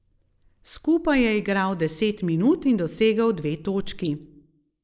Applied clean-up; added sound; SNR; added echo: neural mask model Resemble Enhance denoiser.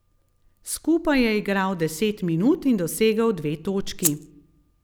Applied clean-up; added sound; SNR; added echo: none; Rattle (instrument); 2 dB; none.